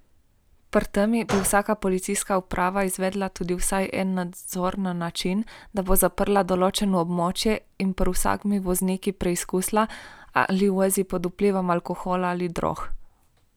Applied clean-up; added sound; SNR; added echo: none; Gunshot, gunfire; 13 dB; none.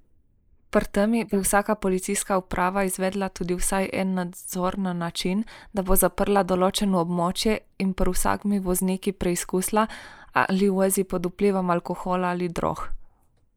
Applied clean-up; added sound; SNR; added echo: neural mask model Resemble Enhance denoiser.